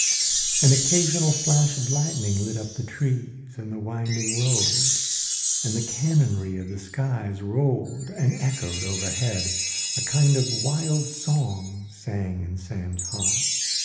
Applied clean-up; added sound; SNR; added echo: none; Chime; 2 dB; reverberation time 1.0 s.